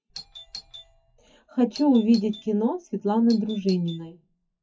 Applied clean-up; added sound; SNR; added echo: classical method WPE with log-MMSE.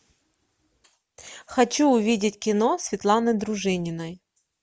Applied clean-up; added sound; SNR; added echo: none; none; none; none.